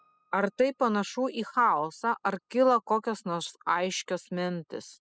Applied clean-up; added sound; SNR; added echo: classical method spectral subtraction.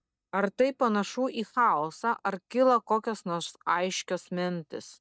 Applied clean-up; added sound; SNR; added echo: neural mask model DeepFilterNet 3.